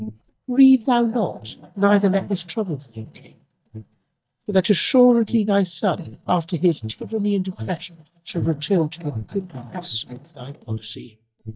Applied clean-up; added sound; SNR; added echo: neural mask model DeepFilterNet 3.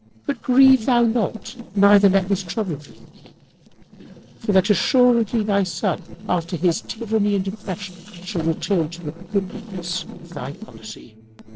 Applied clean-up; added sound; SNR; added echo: neural separator model SepFormer DNS4.